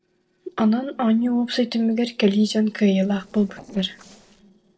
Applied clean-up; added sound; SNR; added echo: neural separator model SepFormer DNS4.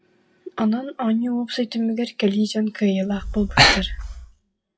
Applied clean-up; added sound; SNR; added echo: classical method WPE with log-MMSE.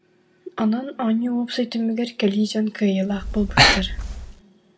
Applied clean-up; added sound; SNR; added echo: none; Breathing; -3 dB; reverberation time 1.5 s.